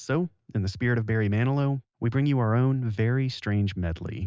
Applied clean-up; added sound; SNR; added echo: none; none; none; none.